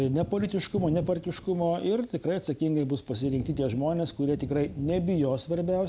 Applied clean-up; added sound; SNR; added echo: none; Thunder; 14 dB; none.